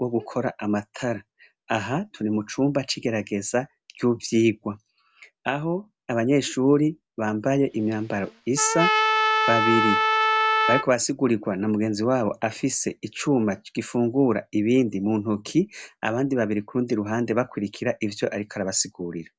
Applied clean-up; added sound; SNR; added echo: none; Trumpet; -1 dB; none.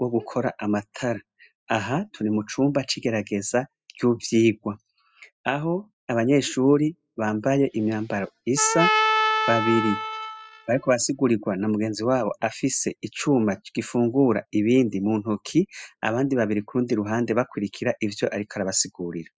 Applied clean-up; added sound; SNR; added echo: classical method spectral subtraction.